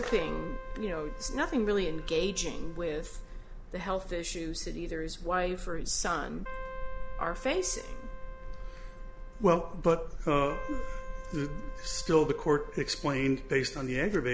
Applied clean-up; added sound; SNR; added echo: none; Keyboard (musical); 17 dB; none.